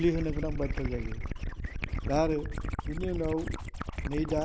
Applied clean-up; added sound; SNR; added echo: none; Gurgling / Liquid; 1 dB; none.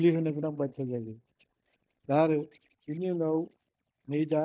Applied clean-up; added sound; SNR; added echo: neural mask model DeepFilterNet 3.